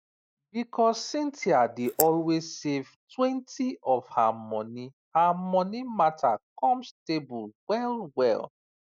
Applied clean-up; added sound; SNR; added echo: neural mask model DeepFilterNet 3.